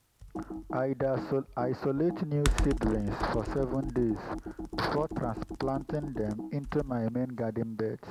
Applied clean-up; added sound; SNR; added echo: none; Computer keyboard; 6 dB; none.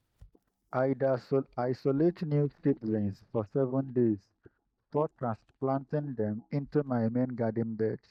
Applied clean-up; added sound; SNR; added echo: neural mask model DeepFilterNet 3.